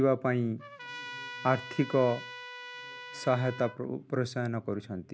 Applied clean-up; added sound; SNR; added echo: none; Trumpet; 13 dB; none.